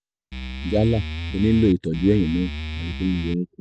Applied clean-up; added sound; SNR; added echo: none; Musical instrument; 7 dB; none.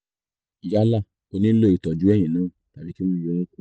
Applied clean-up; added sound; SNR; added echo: none; none; none; none.